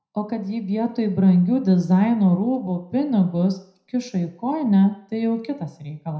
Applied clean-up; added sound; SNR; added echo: none; none; none; reverberation time 0.5 s.